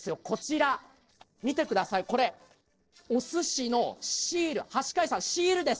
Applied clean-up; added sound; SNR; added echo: neural separator model SepFormer DNS4.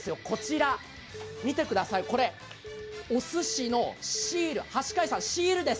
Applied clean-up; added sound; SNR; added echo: none; Alarm / Keyboard (musical); 14 dB; none.